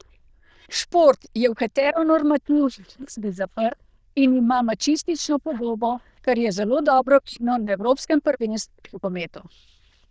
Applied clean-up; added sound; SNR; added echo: neural diffusion model UNIVERSE++.